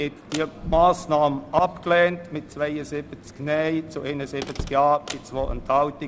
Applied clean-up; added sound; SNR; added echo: none; Slam; 14 dB; none.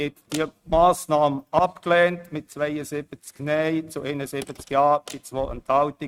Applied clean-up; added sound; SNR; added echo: neural mask model RNNoise.